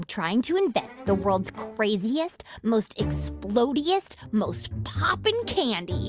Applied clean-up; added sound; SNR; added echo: none; none; none; none.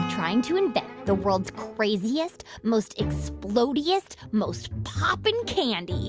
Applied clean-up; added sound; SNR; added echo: none; Acoustic guitar / Strum; 15 dB; none.